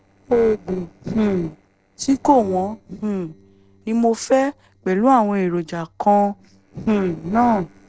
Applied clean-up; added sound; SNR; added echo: neural separator model SepFormer DNS4.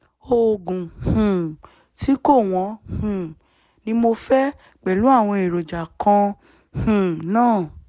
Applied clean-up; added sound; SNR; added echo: none; none; none; none.